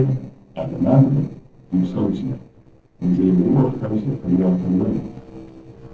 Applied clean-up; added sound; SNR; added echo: neural separator model SepFormer DNS4.